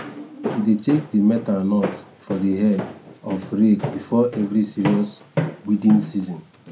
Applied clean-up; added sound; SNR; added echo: none; Walk, footsteps; 10 dB; reverberation time 0.2 s.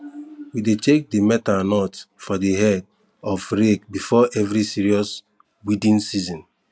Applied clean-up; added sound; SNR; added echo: none; none; none; none.